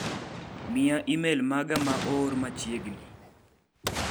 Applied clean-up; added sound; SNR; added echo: none; Boom; 7 dB; none.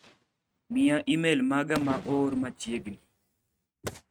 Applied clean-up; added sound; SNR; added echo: neural mask model RNNoise.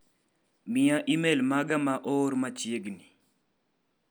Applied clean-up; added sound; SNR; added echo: none; none; none; none.